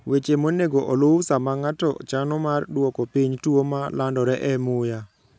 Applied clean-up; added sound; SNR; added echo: none; none; none; none.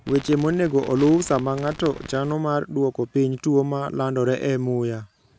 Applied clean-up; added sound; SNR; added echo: none; Crackle; 18 dB; none.